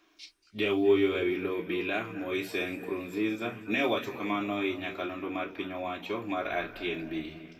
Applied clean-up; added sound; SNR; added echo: none; none; none; reverberation time 2.4 s.